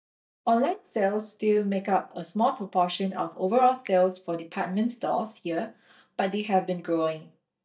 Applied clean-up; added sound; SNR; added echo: neural mask model DeepFilterNet 3.